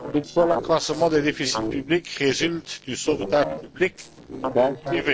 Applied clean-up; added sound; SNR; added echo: neural separator model SepFormer DNS4.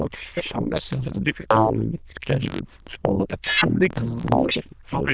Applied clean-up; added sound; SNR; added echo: neural diffusion model UNIVERSE++.